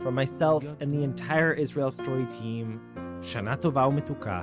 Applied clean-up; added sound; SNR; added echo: none; none; none; none.